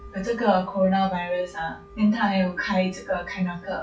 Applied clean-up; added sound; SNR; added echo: classical method log-MMSE.